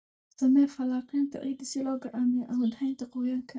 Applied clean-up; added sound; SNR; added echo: neural mask model DeepFilterNet 3.